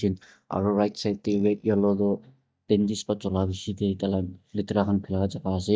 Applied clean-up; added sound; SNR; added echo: neural mask model DeepFilterNet 3.